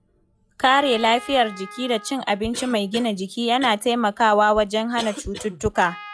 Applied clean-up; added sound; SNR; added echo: classical method log-MMSE.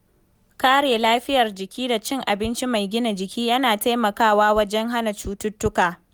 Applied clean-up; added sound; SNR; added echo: none; none; none; none.